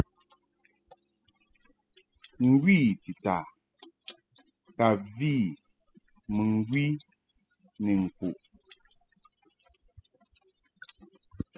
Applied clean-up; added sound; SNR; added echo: classical method spectral subtraction.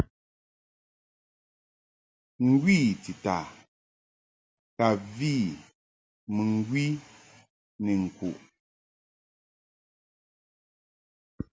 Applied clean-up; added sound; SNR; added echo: none; none; none; none.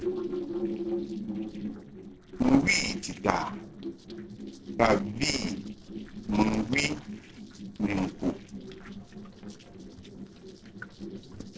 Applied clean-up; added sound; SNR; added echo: neural separator model SepFormer DNS4.